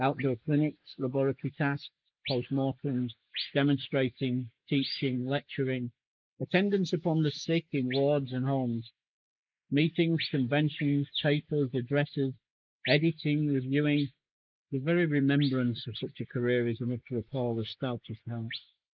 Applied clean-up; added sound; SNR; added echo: neural mask model Resemble Enhance denoiser.